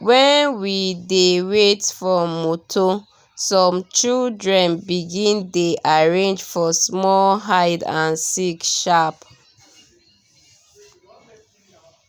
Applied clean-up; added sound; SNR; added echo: none; none; none; none.